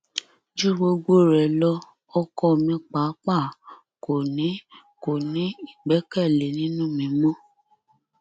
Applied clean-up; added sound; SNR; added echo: none; none; none; none.